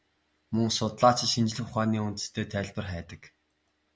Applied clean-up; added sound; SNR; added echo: none; none; none; none.